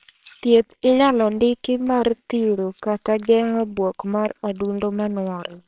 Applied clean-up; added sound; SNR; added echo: neural separator model SepFormer WHAMR!.